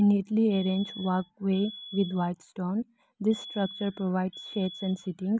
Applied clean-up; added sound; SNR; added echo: none; Alarm; 17 dB; none.